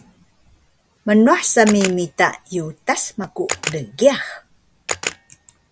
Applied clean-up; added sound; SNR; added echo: none; Camera; 11 dB; none.